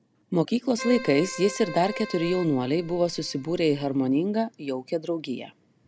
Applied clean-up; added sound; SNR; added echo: none; Keyboard (musical); 13 dB; none.